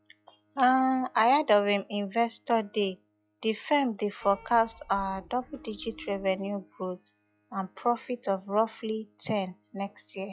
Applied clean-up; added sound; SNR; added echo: classical method log-MMSE.